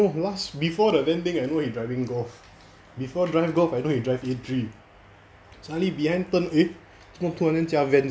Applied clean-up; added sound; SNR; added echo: none; none; none; none.